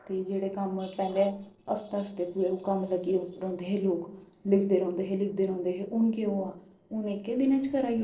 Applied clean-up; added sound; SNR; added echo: neural separator model SepFormer DNS4.